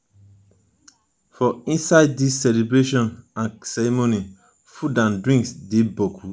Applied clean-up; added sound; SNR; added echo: none; none; none; none.